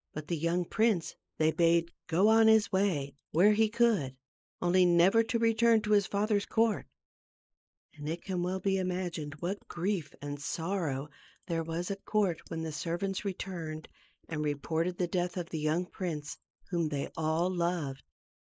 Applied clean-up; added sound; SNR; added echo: neural mask model Resemble Enhance denoiser.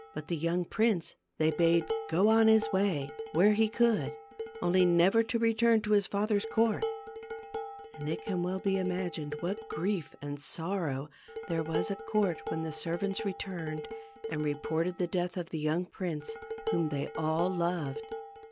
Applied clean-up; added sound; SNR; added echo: none; Dishes, pots, and pans; 10 dB; none.